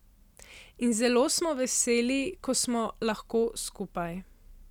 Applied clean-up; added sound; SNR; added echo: none; none; none; none.